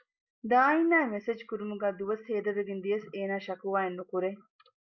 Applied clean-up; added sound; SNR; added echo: none; none; none; none.